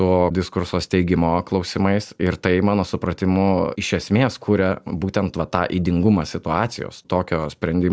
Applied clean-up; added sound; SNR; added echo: none; none; none; none.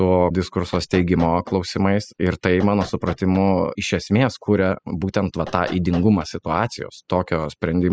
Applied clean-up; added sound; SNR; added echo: classical method spectral subtraction.